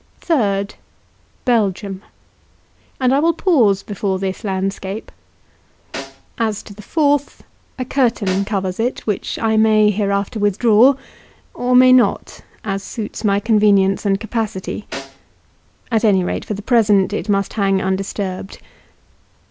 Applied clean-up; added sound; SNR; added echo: none; Snare drum; 16 dB; none.